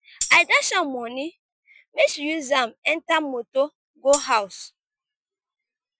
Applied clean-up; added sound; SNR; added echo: classical method Wiener filter.